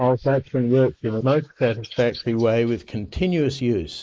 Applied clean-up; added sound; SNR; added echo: neural mask model Resemble Enhance denoiser.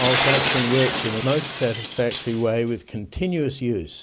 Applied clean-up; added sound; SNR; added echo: none; Shatter; 1 dB; none.